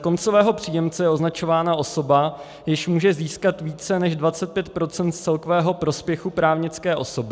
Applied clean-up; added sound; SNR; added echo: none; none; none; none.